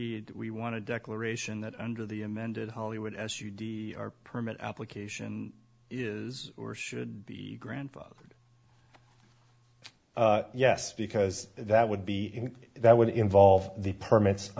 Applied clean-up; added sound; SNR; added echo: none; none; none; none.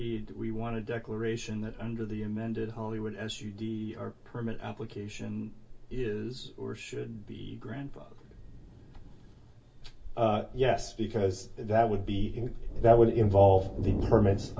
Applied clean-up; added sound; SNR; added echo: none; Thunder; 9 dB; reverberation time 0.1 s.